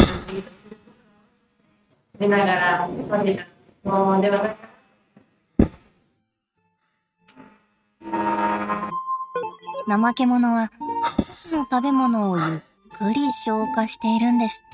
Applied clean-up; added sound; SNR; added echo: neural mask model RNNoise.